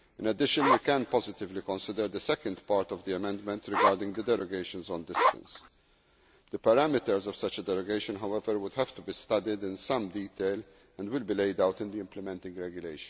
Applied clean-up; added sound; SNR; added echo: none; Zipper (clothing); -3 dB; none.